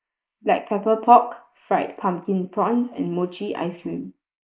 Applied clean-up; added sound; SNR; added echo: neural mask model Resemble Enhance denoiser.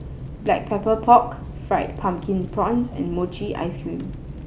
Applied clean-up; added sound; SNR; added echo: none; Fire; 12 dB; none.